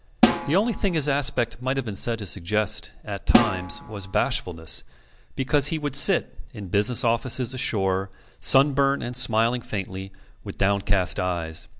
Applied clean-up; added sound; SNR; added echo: none; Snare drum; 3 dB; none.